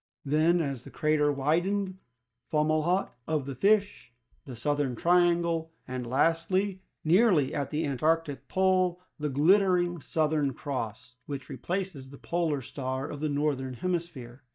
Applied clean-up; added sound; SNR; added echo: neural mask model DeepFilterNet 3.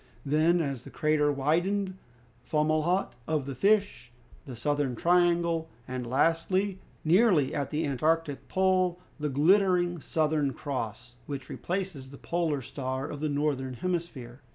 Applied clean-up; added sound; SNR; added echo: none; none; none; none.